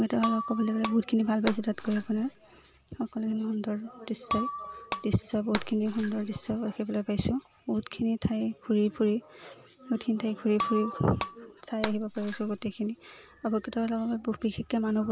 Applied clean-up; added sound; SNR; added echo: none; Shatter; 10 dB; none.